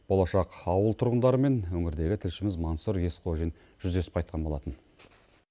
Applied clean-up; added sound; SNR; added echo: none; none; none; none.